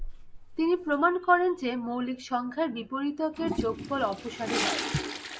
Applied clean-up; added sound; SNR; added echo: none; Toilet flush; 8 dB; none.